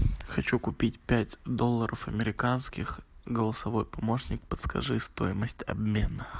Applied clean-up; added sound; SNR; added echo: none; none; none; none.